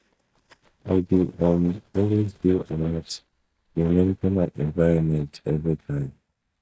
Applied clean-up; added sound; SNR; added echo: neural mask model DeepFilterNet 3.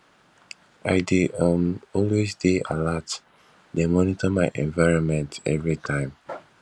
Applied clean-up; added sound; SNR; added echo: none; none; none; none.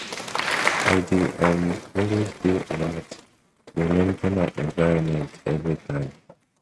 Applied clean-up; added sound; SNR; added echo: neural mask model RNNoise.